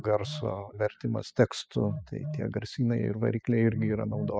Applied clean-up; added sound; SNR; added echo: classical method spectral subtraction.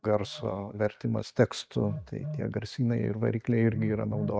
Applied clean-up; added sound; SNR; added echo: neural mask model RNNoise.